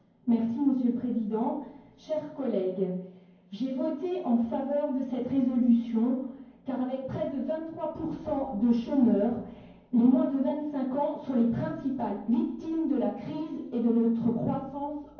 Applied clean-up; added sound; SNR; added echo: none; none; none; reverberation time 0.9 s.